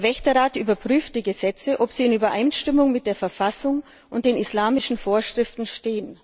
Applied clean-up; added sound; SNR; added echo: none; none; none; none.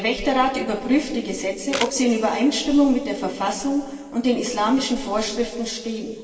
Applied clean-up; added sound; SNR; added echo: none; Camera; 12 dB; reverberation time 2.1 s.